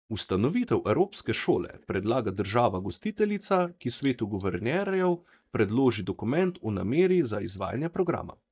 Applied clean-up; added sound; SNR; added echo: neural mask model DeepFilterNet 3.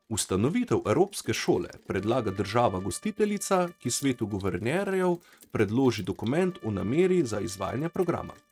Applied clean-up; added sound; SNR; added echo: neural mask model RNNoise.